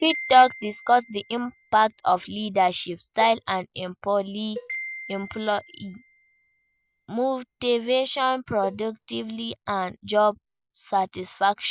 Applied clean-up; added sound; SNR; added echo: none; Cowbell + Marimba, xylophone; 17 dB; none.